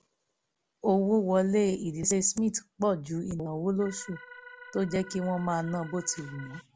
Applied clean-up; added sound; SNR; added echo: none; Organ; 18 dB; none.